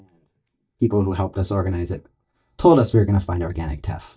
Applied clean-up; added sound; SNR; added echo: neural mask model DeepFilterNet 3.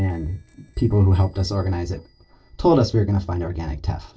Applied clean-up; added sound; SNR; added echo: neural separator model SepFormer DNS4.